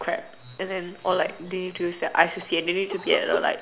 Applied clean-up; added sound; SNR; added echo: none; Cough; 12 dB; none.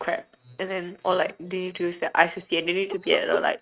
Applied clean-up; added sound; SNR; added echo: neural mask model RNNoise.